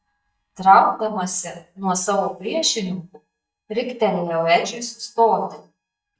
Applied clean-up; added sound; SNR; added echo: neural mask model DeepFilterNet 3.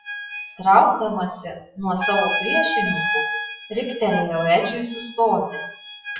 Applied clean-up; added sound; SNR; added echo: classical method WPE with log-MMSE.